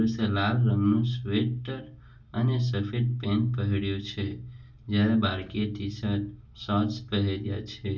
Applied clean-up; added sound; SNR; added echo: none; none; none; reverberation time 0.2 s.